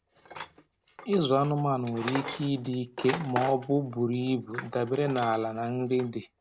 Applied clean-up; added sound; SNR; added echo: none; Tools; 12 dB; none.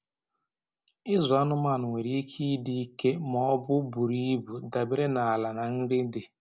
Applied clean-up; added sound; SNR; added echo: none; none; none; none.